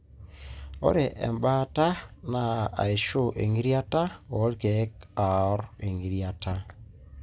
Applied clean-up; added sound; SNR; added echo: none; none; none; none.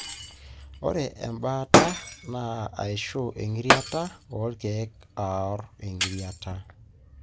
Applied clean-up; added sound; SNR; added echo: none; Shatter; -2 dB; none.